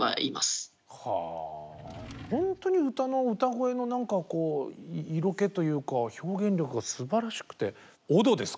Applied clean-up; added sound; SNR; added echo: none; Drawer open or close; 17 dB; none.